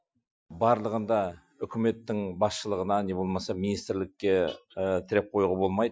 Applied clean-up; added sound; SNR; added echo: classical method Wiener filter.